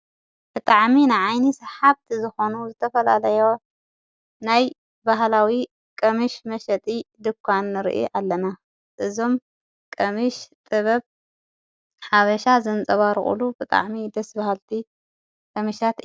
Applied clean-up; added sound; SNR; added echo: none; none; none; none.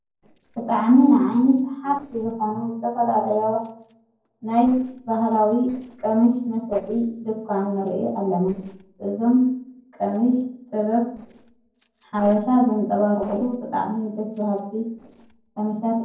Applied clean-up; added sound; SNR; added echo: neural separator model SepFormer DNS4.